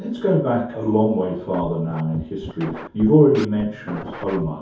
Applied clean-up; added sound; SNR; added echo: none; Scratching (performance technique); 15 dB; reverberation time 0.6 s.